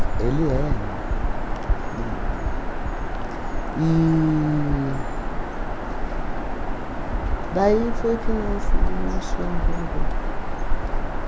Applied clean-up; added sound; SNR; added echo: none; Bird vocalization, bird call, bird song; -4 dB; none.